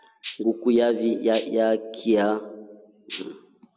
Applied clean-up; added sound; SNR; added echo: none; Rattle (instrument); 11 dB; none.